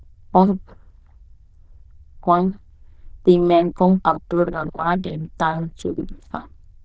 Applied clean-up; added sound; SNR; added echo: neural diffusion model UNIVERSE++.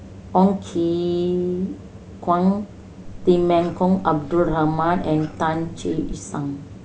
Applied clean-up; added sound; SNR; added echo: none; Meow; 14 dB; none.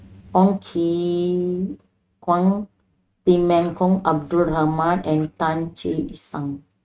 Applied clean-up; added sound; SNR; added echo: neural mask model RNNoise.